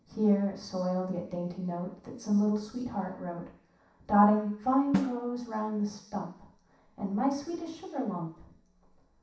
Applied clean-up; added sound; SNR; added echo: none; Drum; 10 dB; reverberation time 0.7 s.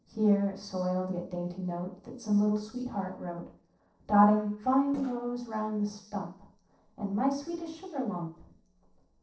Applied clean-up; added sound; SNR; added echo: neural separator model SepFormer DNS4.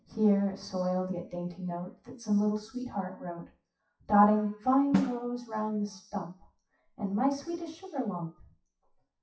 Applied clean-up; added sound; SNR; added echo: classical method WPE with log-MMSE.